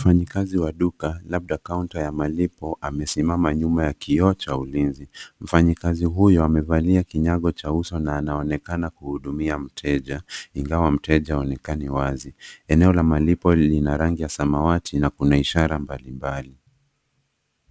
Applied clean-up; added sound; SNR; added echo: none; none; none; none.